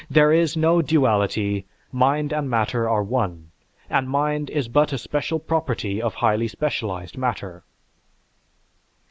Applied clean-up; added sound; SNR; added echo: none; none; none; none.